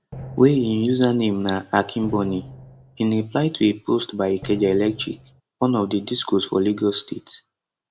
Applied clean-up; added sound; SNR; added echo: none; Drum; 15 dB; none.